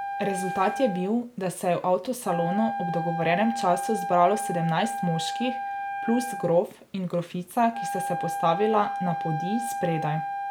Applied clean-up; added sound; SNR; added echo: none; Wind instrument, woodwind instrument; 5 dB; none.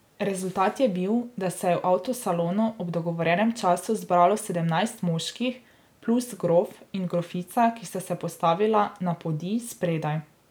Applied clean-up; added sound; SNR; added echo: none; none; none; none.